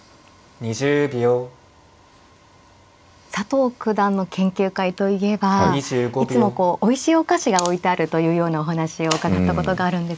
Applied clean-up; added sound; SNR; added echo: none; none; none; none.